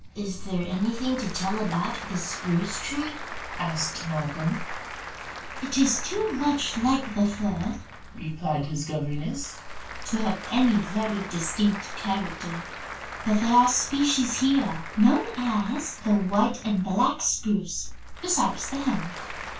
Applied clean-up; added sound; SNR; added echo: none; Applause / Crowd; 10 dB; reverberation time 0.2 s.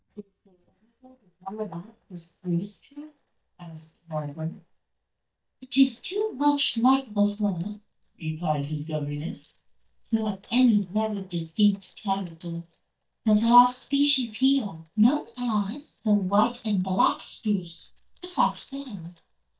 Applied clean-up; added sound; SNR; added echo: neural mask model DeepFilterNet 3.